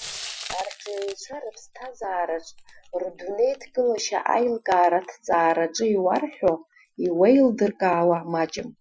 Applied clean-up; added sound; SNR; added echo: classical method Wiener filter.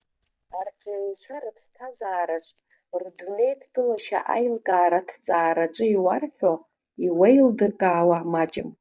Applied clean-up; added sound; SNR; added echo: neural mask model DeepFilterNet 3.